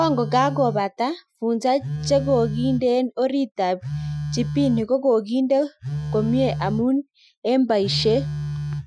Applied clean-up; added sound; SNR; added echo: classical method Wiener filter.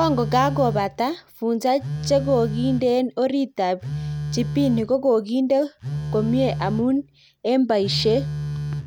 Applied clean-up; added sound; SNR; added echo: none; Telephone; 8 dB; none.